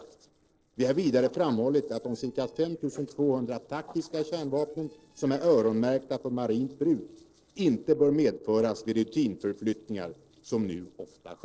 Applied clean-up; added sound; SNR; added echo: neural separator model SepFormer DNS4.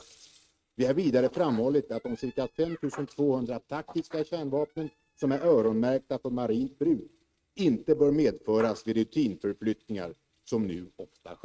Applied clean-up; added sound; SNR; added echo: neural mask model RNNoise.